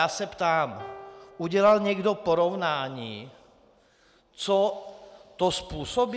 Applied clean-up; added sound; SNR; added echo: none; Piano; 19 dB; none.